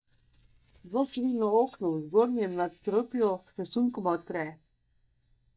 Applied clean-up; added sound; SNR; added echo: neural mask model DeepFilterNet 3.